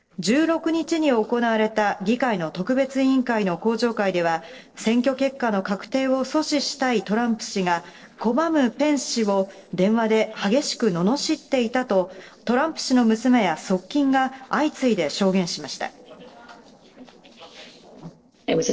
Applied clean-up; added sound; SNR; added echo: neural separator model SepFormer DNS4.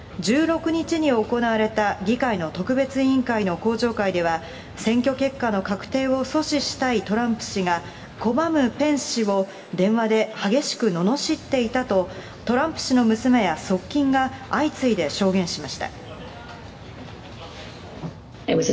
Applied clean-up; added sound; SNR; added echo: none; Mechanical fan; 20 dB; reverberation time 0.7 s.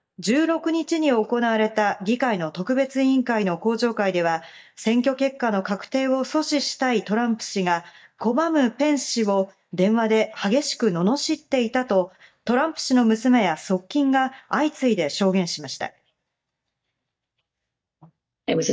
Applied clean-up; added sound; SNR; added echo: neural mask model DeepFilterNet 3.